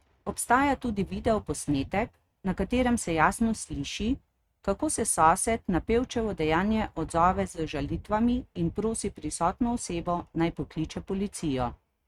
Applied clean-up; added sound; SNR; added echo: neural mask model RNNoise.